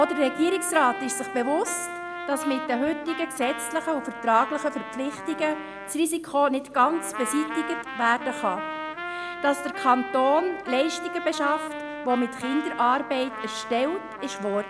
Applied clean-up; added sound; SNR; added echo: none; Trumpet; 9 dB; none.